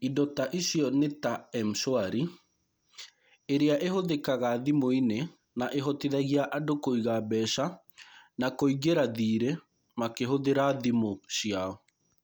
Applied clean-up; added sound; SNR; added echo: none; none; none; none.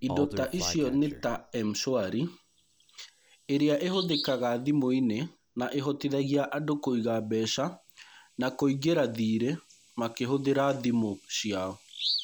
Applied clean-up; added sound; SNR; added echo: none; Bird vocalization, bird call, bird song; 13 dB; none.